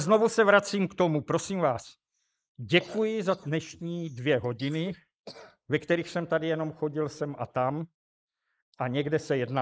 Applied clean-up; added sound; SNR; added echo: neural mask model Resemble Enhance denoiser.